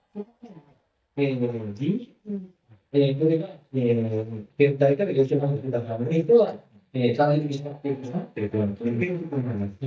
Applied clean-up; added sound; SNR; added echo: neural mask model DeepFilterNet 3.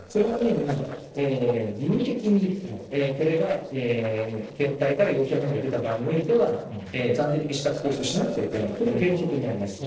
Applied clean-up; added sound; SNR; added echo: neural separator model SepFormer DNS4.